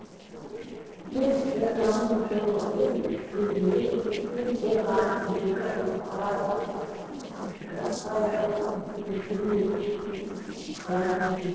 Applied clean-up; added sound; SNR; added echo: neural separator model SepFormer DNS4.